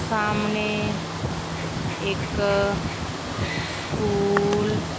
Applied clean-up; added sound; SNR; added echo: none; Wild animals; 7 dB; none.